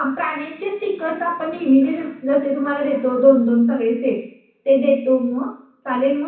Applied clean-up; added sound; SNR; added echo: none; none; none; reverberation time 0.6 s.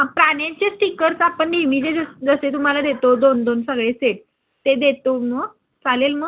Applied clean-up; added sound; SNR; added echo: none; none; none; none.